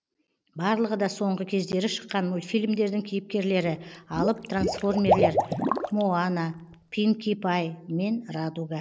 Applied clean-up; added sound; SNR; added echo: none; Liquid; 1 dB; none.